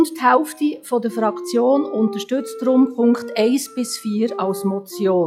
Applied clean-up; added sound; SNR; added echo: classical method log-MMSE.